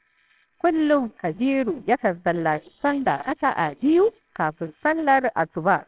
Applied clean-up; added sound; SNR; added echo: neural separator model SepFormer WHAMR!.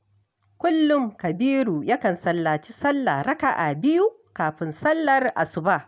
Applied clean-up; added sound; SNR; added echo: none; none; none; none.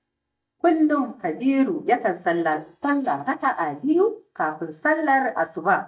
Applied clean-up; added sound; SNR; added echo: neural mask model DeepFilterNet 3.